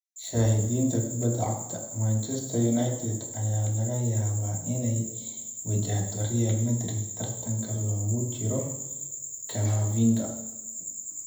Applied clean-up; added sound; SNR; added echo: none; none; none; reverberation time 0.8 s.